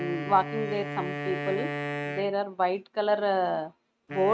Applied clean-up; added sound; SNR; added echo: neural mask model RNNoise.